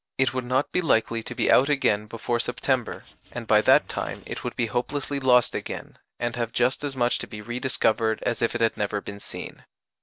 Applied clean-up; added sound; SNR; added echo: neural separator model SepFormer DNS4.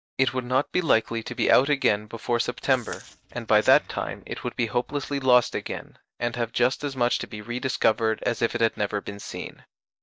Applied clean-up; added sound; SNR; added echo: neural mask model DeepFilterNet 3.